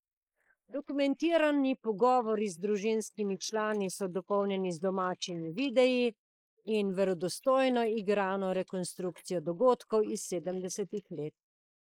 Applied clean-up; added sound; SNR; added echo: neural mask model Resemble Enhance denoiser.